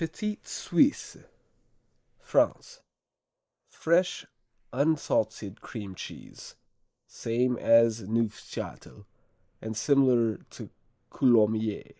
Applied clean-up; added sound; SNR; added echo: neural mask model Resemble Enhance denoiser.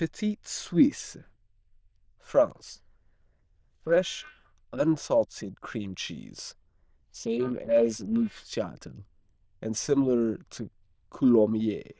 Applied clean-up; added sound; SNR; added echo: neural diffusion model UNIVERSE++.